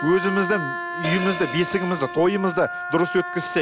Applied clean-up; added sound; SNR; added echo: none; Wind instrument, woodwind instrument + Hi-hat; 6 dB; none.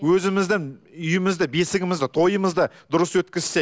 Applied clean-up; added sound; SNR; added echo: none; none; none; none.